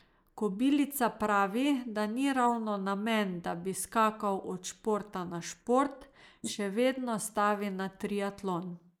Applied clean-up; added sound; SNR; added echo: neural mask model Resemble Enhance denoiser.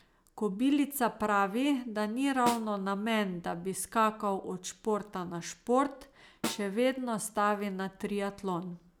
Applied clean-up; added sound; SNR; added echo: none; Snare drum; 11 dB; none.